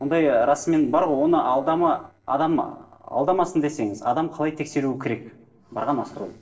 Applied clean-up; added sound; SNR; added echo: neural separator model SepFormer DNS4.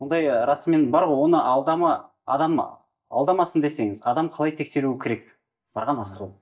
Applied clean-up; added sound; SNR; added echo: neural mask model DeepFilterNet 3.